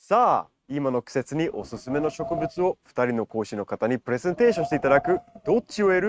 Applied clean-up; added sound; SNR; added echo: neural mask model RNNoise.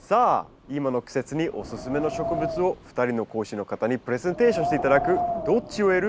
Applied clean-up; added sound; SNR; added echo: none; Wind; 8 dB; none.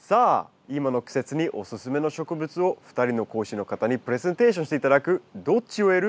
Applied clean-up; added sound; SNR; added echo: none; none; none; none.